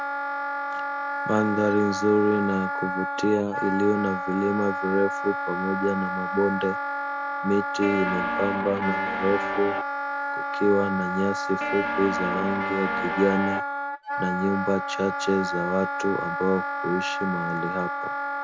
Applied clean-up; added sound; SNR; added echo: none; Wind instrument, woodwind instrument + Guitar; 2 dB; none.